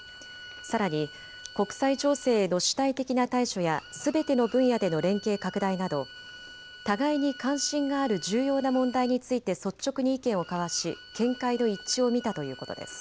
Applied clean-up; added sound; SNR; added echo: none; Bowed string instrument; 19 dB; none.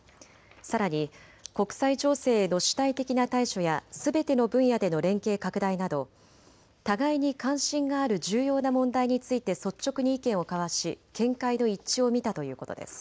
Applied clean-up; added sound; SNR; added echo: none; none; none; none.